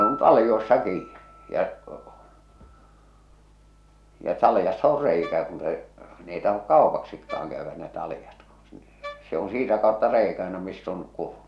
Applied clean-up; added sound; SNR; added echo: none; Wind instrument, woodwind instrument + Piano; 14 dB; none.